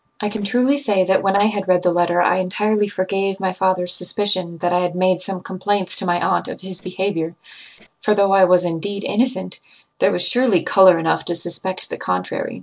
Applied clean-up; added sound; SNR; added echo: neural separator model SepFormer DNS4.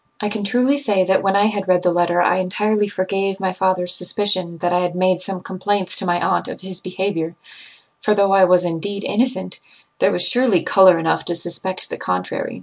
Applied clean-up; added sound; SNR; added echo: none; none; none; none.